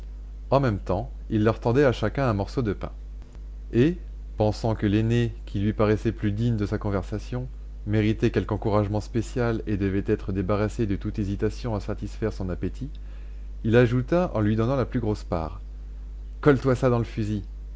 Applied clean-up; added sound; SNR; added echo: none; none; none; none.